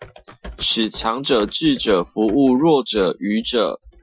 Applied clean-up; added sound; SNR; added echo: classical method Wiener filter.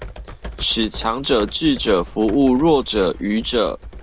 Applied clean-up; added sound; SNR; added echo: none; Computer keyboard; 14 dB; none.